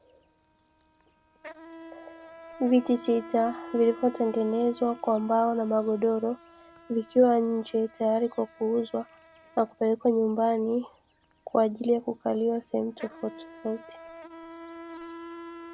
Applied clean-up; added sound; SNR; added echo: none; Insect; 19 dB; none.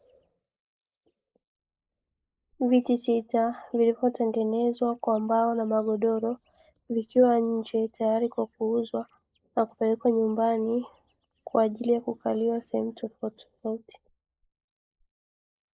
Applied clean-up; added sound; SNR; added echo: neural mask model Resemble Enhance denoiser.